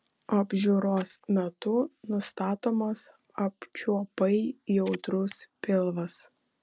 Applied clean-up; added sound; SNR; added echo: none; none; none; none.